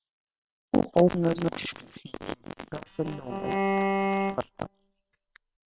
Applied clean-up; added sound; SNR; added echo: neural separator model SepFormer WHAM!.